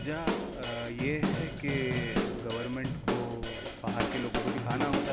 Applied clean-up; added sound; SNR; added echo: none; Drum / Drum kit; -3 dB; none.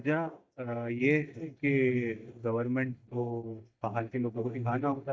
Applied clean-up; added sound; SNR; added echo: neural mask model DeepFilterNet 3.